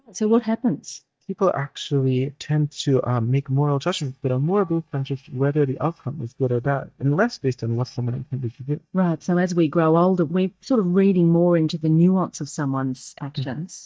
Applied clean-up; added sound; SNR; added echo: neural mask model DeepFilterNet 3.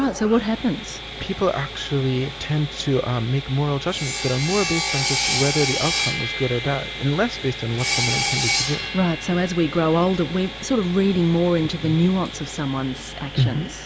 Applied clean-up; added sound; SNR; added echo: none; Sawing; 6 dB; none.